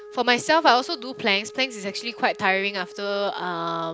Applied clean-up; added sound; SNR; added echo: none; Wind instrument, woodwind instrument; 18 dB; none.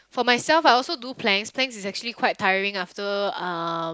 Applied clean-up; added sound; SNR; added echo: none; none; none; none.